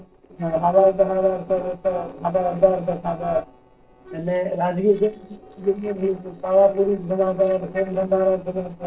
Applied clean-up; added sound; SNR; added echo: neural separator model SepFormer DNS4.